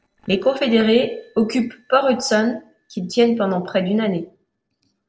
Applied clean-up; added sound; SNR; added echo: neural separator model SepFormer DNS4.